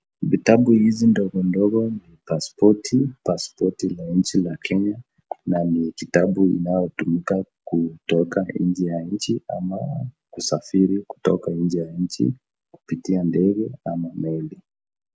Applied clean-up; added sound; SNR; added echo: none; none; none; none.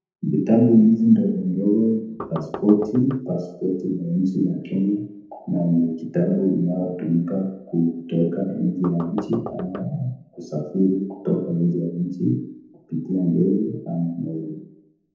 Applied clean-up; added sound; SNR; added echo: neural separator model SepFormer DNS4.